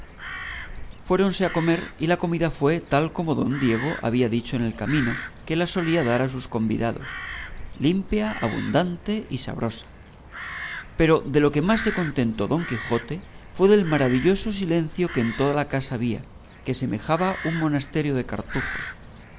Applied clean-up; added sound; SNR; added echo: none; Crow; 13 dB; none.